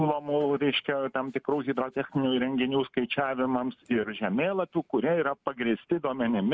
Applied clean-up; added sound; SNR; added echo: none; none; none; none.